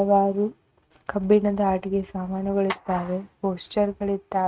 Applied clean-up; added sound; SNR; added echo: neural mask model RNNoise.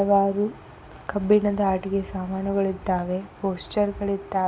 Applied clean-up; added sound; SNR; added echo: none; none; none; none.